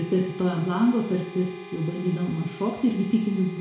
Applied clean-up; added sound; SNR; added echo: none; Harmonica; 17 dB; reverberation time 0.6 s.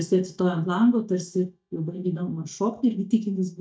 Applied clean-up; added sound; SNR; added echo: neural mask model DeepFilterNet 3.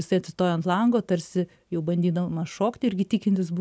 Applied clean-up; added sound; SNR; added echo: none; none; none; none.